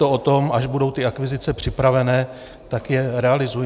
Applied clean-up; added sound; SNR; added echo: none; none; none; none.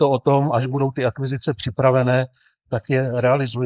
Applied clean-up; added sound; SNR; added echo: neural mask model Resemble Enhance denoiser.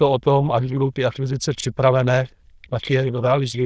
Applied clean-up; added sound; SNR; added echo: neural diffusion model UNIVERSE++.